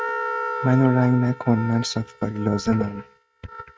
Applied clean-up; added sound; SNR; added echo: neural mask model RNNoise.